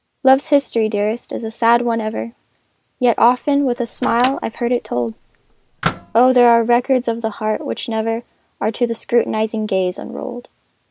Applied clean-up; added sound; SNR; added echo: none; Microwave oven; 13 dB; none.